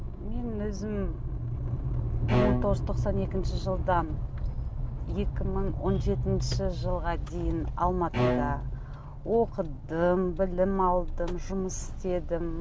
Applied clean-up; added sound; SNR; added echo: none; Bowed string instrument; 4 dB; none.